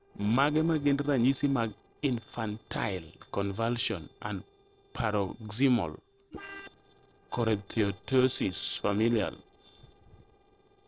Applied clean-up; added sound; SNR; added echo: neural separator model SepFormer DNS4.